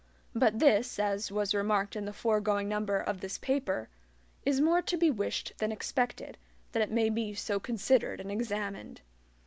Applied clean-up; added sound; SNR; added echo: none; none; none; none.